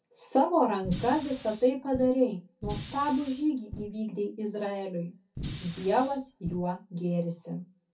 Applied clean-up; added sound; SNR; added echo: none; Fire; 12 dB; reverberation time 0.3 s.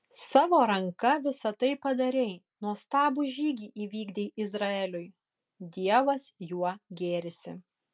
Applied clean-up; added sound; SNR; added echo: none; none; none; none.